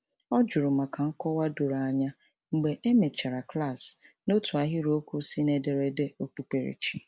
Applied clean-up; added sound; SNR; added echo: none; none; none; none.